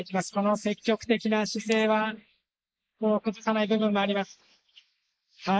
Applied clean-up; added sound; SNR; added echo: neural mask model Resemble Enhance denoiser.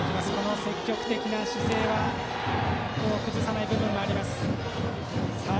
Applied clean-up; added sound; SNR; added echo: none; Strum; 16 dB; none.